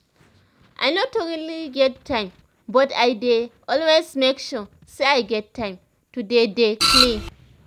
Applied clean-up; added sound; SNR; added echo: none; Printer; -5 dB; none.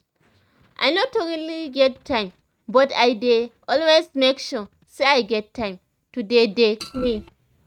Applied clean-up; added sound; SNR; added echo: neural mask model RNNoise.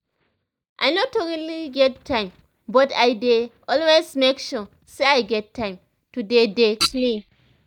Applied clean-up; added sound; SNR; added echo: neural mask model DeepFilterNet 3.